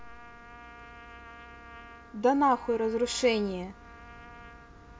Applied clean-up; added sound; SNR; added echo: none; Trumpet; 19 dB; none.